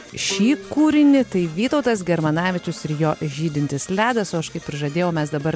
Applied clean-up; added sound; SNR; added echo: none; Brass instrument / Percussion + Bowed string instrument; 18 dB; none.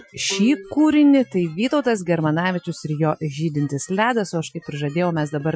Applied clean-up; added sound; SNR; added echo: classical method Wiener filter.